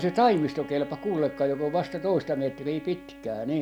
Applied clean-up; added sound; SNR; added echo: none; Wind instrument, woodwind instrument; 16 dB; none.